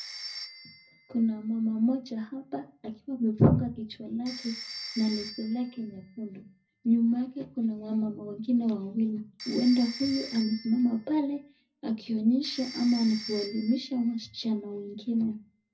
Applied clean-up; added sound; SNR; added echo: none; Telephone; 16 dB; reverberation time 0.4 s.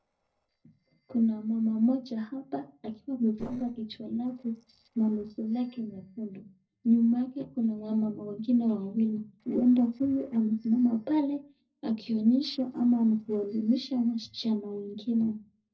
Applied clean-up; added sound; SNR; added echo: neural separator model SepFormer DNS4.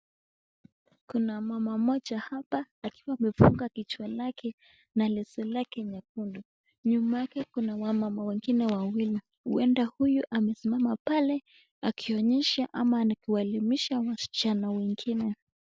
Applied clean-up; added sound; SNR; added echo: none; none; none; none.